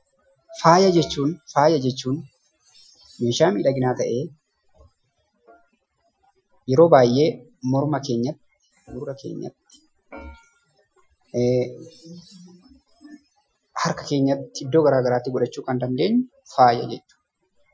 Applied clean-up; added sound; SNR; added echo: classical method Wiener filter.